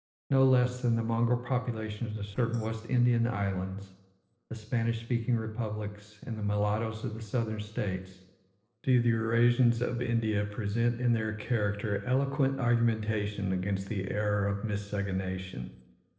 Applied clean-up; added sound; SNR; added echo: neural separator model SepFormer DNS4.